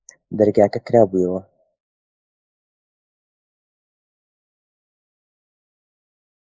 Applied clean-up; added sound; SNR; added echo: neural mask model Resemble Enhance denoiser.